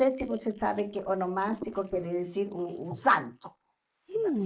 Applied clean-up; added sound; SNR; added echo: neural mask model Resemble Enhance denoiser.